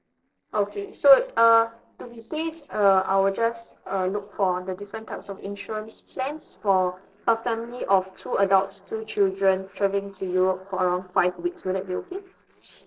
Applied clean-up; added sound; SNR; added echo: neural separator model SepFormer DNS4.